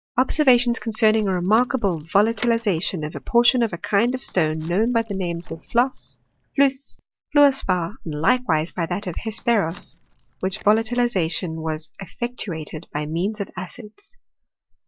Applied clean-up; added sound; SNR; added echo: neural mask model DeepFilterNet 3.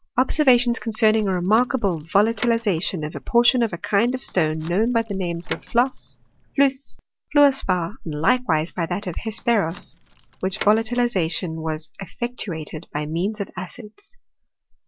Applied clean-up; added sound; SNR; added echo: none; Door / Car; 19 dB; none.